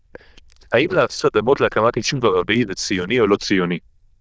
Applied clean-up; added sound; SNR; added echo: neural diffusion model UNIVERSE++.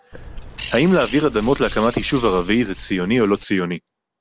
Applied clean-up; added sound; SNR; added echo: none; Bird; 11 dB; none.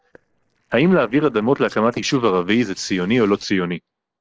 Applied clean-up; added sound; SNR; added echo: neural separator model SepFormer DNS4.